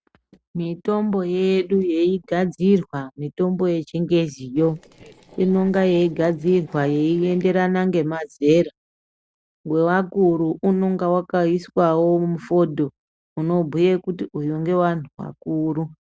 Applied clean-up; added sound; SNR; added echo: neural separator model SepFormer DNS4.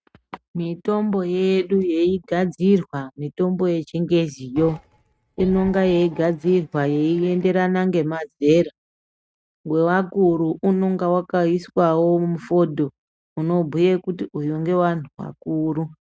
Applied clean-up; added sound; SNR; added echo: neural mask model RNNoise.